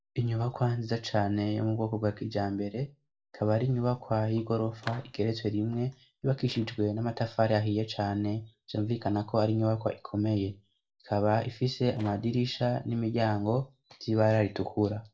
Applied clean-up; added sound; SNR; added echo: neural separator model SepFormer DNS4.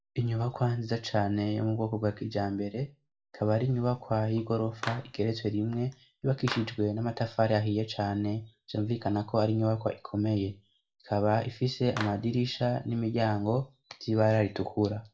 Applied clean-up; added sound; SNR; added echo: none; Clapping; 13 dB; reverberation time 0.2 s.